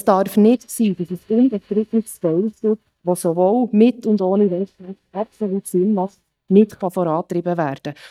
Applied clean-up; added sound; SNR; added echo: neural mask model DeepFilterNet 3.